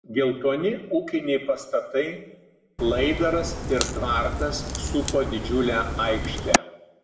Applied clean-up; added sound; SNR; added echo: none; Crack; 2 dB; reverberation time 0.8 s.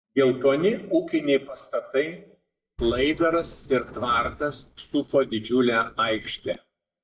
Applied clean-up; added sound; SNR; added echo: neural mask model DeepFilterNet 3.